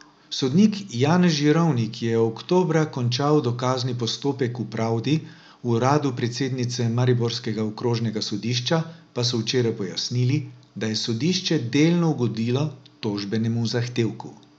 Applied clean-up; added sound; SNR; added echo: none; none; none; none.